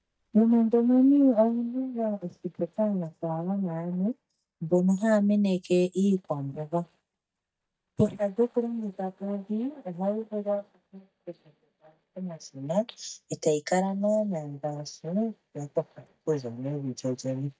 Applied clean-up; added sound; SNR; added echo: neural mask model DeepFilterNet 3.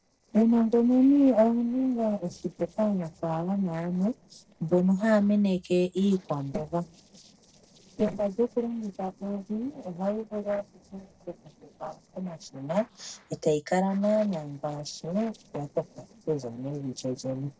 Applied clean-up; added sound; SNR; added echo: neural separator model SepFormer DNS4.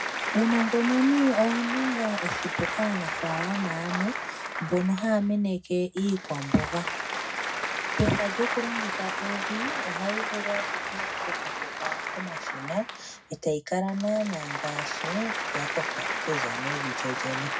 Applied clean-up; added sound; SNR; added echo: none; Applause; 3 dB; reverberation time 0.4 s.